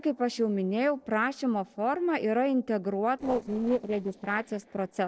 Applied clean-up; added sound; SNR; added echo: neural separator model SepFormer DNS4.